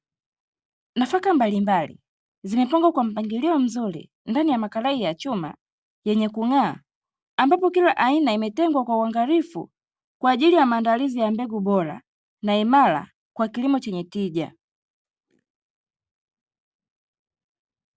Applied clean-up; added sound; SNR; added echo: none; none; none; none.